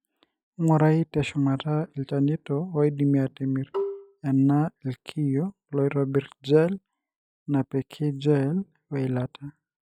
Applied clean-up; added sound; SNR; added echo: classical method log-MMSE.